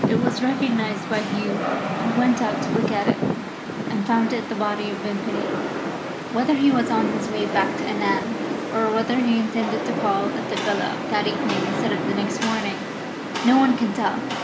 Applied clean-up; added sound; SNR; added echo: none; Rain; 2 dB; none.